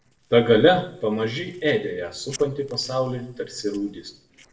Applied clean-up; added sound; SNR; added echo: neural separator model SepFormer DNS4.